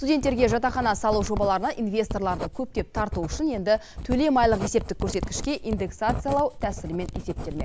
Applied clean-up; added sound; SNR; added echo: none; Writing; 8 dB; none.